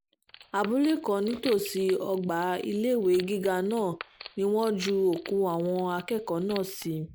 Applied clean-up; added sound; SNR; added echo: none; Wood; 19 dB; none.